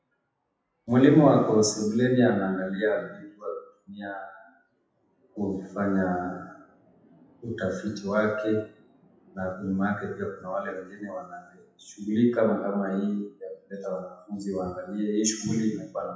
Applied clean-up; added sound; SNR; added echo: classical method WPE with log-MMSE.